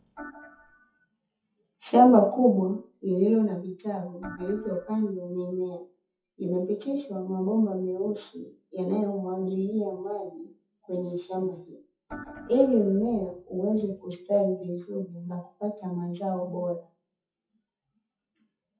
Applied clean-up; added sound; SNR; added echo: classical method WPE with log-MMSE.